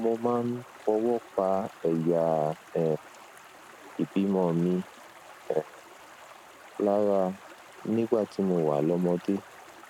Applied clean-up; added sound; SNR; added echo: none; Stream; 20 dB; none.